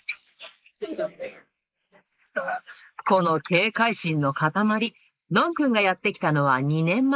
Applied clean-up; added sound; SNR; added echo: neural mask model Resemble Enhance denoiser.